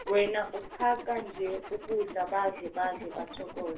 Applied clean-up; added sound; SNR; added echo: none; Zipper (clothing); 12 dB; reverberation time 0.3 s.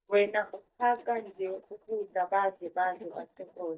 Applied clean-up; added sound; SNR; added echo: neural mask model DeepFilterNet 3.